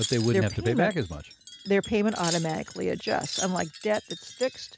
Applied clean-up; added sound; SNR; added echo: none; Wind chime; 11 dB; none.